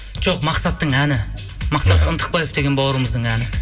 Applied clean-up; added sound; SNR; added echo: none; none; none; reverberation time 0.3 s.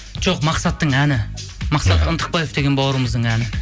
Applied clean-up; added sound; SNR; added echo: none; none; none; none.